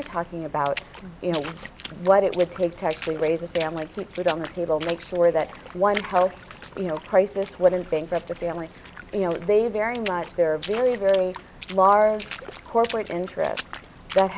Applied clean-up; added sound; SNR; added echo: none; Water / Splash, splatter; 16 dB; none.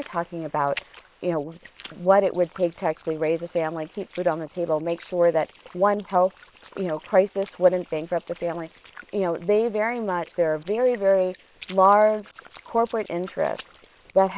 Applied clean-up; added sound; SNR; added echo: neural separator model SepFormer WHAM!.